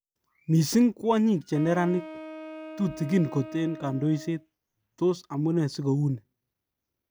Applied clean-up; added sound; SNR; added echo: none; Wind instrument, woodwind instrument; 14 dB; none.